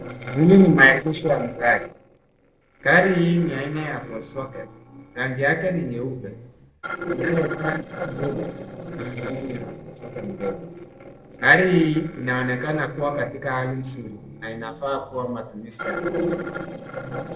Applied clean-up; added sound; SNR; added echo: neural separator model SepFormer DNS4.